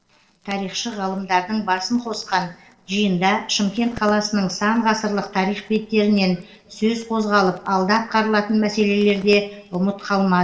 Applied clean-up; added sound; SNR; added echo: neural separator model SepFormer DNS4.